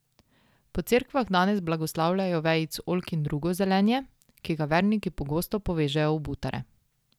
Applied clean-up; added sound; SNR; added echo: none; none; none; none.